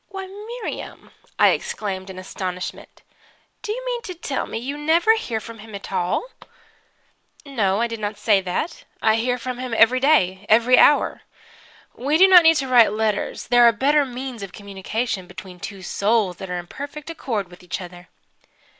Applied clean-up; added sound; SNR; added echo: none; none; none; none.